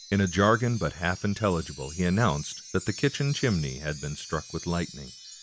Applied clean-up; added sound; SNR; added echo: none; Wind chime; 16 dB; none.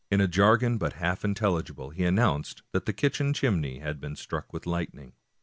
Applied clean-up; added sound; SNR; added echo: none; none; none; none.